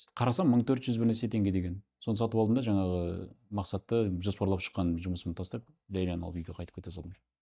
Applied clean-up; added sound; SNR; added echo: neural mask model DeepFilterNet 3.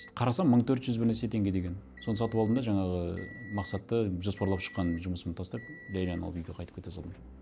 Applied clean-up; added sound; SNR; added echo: none; Motor vehicle (road) / Engine; 20 dB; none.